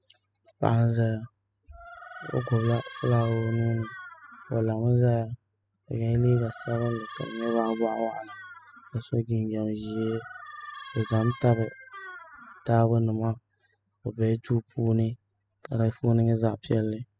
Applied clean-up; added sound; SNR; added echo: classical method spectral subtraction.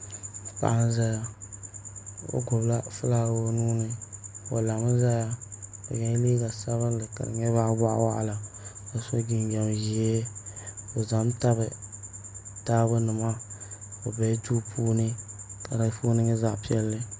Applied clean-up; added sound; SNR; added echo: none; none; none; none.